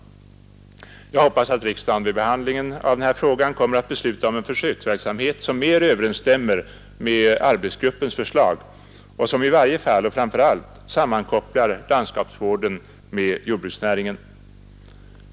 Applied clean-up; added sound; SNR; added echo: none; none; none; none.